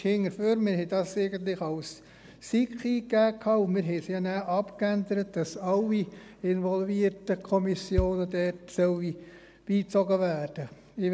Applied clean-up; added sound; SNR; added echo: none; Bass drum; 10 dB; none.